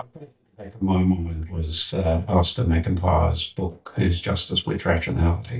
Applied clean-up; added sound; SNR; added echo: neural mask model DeepFilterNet 3.